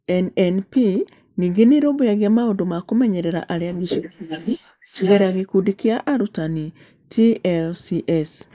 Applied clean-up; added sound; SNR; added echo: neural mask model Resemble Enhance denoiser.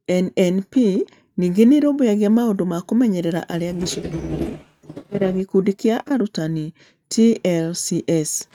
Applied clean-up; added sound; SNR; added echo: neural mask model RNNoise.